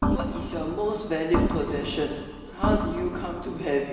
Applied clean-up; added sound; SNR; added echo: none; Organ; 0 dB; reverberation time 1.3 s.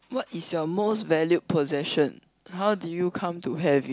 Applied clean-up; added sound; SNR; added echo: none; none; none; none.